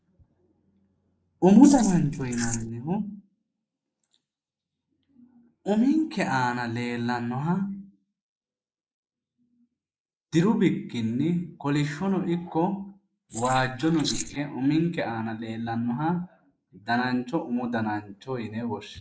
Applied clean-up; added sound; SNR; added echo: neural mask model Resemble Enhance denoiser.